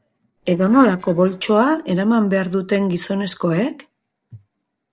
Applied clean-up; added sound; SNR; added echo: neural separator model SepFormer DNS4.